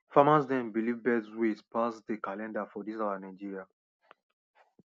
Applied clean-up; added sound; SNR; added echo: none; none; none; none.